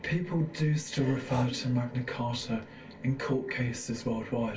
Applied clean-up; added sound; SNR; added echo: none; Breathing; 15 dB; reverberation time 0.2 s.